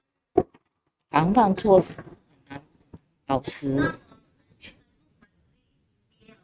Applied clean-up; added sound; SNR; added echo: neural mask model RNNoise.